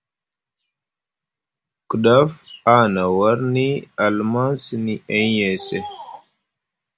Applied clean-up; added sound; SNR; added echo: none; none; none; none.